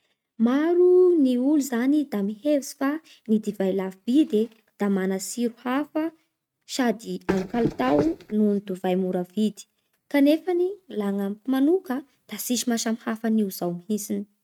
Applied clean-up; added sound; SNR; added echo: neural mask model RNNoise.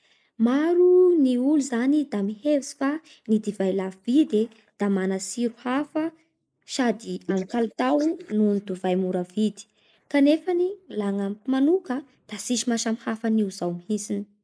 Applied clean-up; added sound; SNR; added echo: neural mask model Resemble Enhance denoiser.